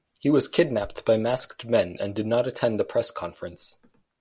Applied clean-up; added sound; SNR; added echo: none; none; none; none.